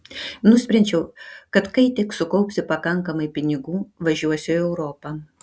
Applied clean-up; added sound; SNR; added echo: none; none; none; none.